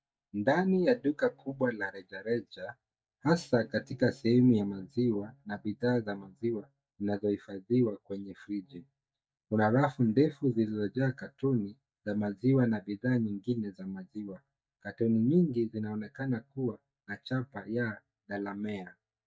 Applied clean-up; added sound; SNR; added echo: neural mask model DeepFilterNet 3.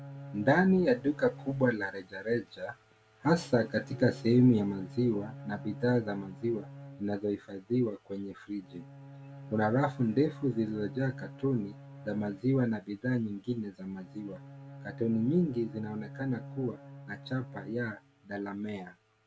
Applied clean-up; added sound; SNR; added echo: none; Bowed string instrument; 17 dB; none.